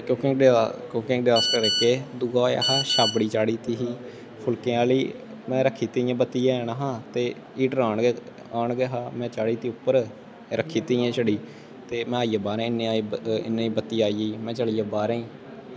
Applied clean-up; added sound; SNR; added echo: none; Telephone; 2 dB; none.